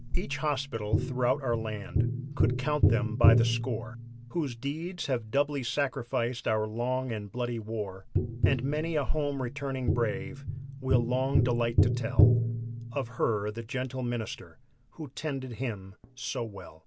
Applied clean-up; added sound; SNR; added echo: none; Tap; -2 dB; none.